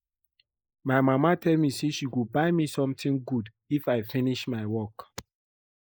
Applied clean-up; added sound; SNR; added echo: neural mask model Resemble Enhance denoiser.